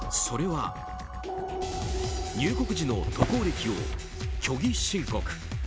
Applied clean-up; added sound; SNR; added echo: none; Drawer open or close; 6 dB; none.